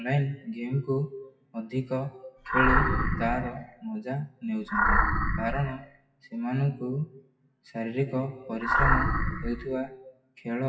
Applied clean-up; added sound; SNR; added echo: classical method WPE with log-MMSE.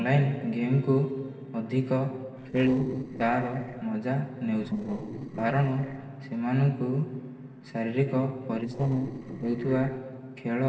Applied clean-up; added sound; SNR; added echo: neural separator model SepFormer DNS4.